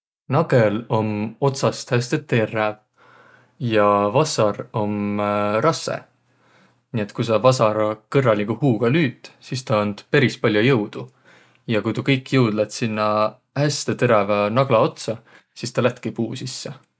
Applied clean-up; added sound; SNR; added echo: none; none; none; none.